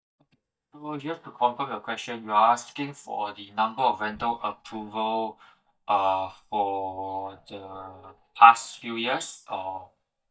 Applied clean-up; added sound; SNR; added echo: neural mask model DeepFilterNet 3.